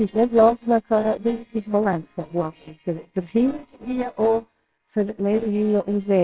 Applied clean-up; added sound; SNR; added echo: neural separator model SepFormer WHAMR!.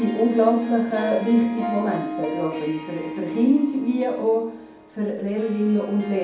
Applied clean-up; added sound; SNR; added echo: none; Harp; 10 dB; reverberation time 0.6 s.